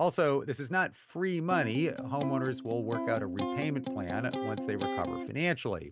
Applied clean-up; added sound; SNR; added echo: none; Electric guitar; 4 dB; none.